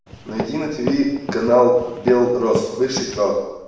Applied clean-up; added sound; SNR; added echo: none; Walk, footsteps; 11 dB; reverberation time 0.8 s.